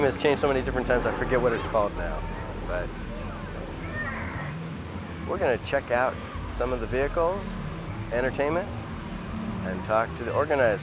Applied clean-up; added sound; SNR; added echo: none; none; none; none.